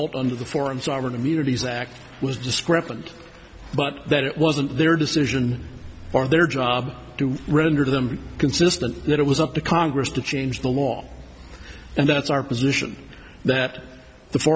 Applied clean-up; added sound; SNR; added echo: none; none; none; none.